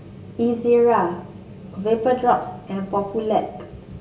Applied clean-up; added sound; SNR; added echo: none; none; none; reverberation time 0.3 s.